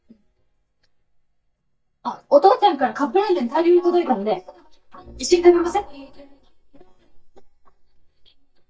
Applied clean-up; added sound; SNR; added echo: neural mask model DeepFilterNet 3.